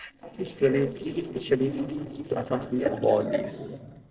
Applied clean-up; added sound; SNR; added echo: neural separator model SepFormer DNS4.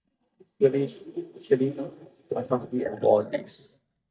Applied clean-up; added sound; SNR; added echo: neural mask model DeepFilterNet 3.